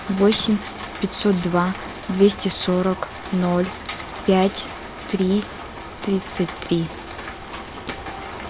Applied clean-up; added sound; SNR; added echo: none; Rain; 11 dB; none.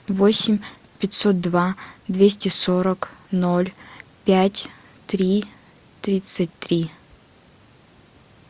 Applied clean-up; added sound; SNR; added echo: none; none; none; none.